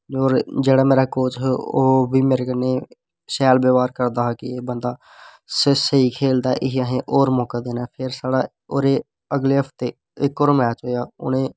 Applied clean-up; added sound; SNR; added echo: none; none; none; none.